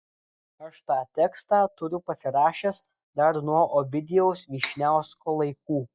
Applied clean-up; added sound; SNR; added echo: classical method log-MMSE.